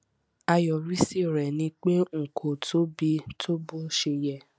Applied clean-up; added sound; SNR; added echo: none; none; none; none.